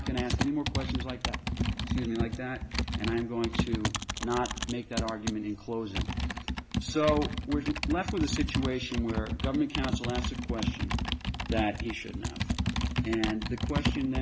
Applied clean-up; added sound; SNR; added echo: none; Computer keyboard; -1 dB; none.